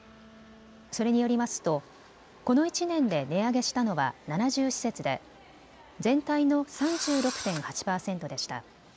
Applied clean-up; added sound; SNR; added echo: none; Engine / Drill; 11 dB; none.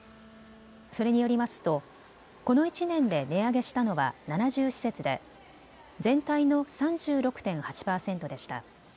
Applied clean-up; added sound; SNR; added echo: none; none; none; none.